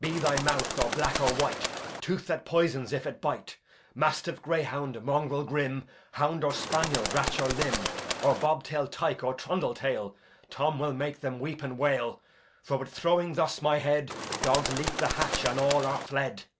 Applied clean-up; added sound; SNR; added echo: none; Bird; 3 dB; none.